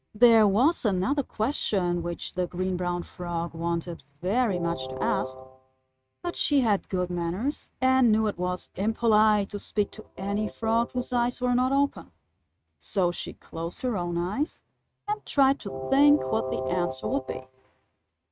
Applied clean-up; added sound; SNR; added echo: neural mask model RNNoise.